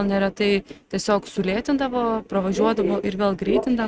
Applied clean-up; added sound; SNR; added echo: neural mask model RNNoise.